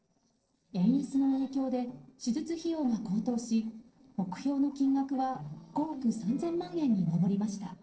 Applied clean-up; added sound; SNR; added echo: neural separator model SepFormer DNS4.